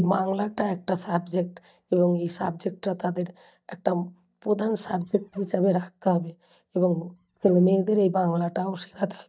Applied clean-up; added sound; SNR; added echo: neural mask model DeepFilterNet 3.